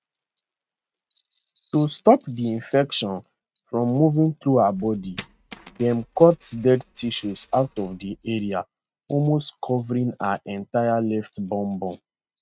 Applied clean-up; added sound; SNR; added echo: neural mask model RNNoise.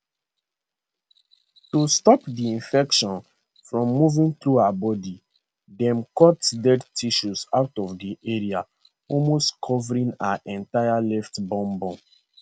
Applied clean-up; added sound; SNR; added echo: none; none; none; none.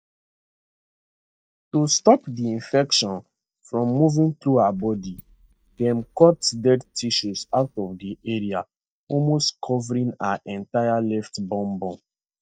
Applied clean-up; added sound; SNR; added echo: neural mask model DeepFilterNet 3.